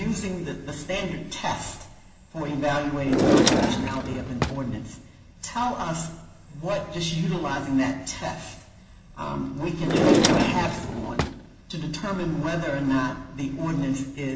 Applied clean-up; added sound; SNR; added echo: none; Drawer open or close; -5 dB; reverberation time 1.7 s.